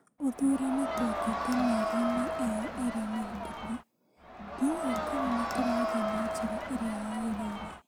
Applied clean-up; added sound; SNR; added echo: none; Crowd; 1 dB; none.